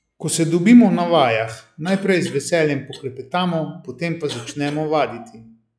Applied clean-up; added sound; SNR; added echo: classical method log-MMSE.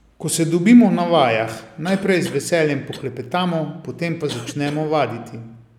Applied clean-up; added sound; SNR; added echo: none; Cough; 20 dB; none.